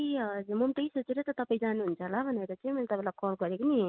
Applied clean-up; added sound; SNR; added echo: none; none; none; none.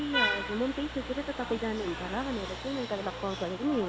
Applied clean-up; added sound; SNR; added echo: none; Vehicle horn, car horn, honking; 3 dB; none.